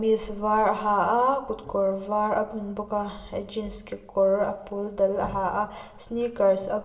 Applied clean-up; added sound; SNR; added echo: none; none; none; reverberation time 0.9 s.